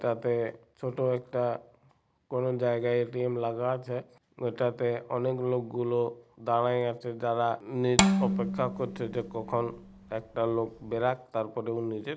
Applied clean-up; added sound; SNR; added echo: none; Bowed string instrument; 1 dB; none.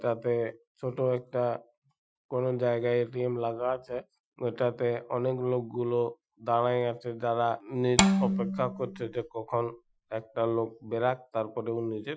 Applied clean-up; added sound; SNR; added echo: classical method Wiener filter.